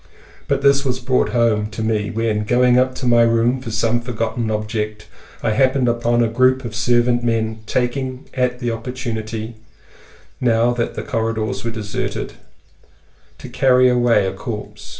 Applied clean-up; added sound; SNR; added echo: none; none; none; reverberation time 0.3 s.